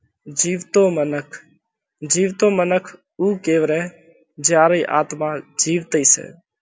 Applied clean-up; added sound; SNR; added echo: none; none; none; none.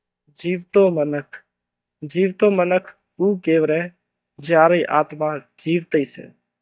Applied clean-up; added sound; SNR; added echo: neural mask model DeepFilterNet 3.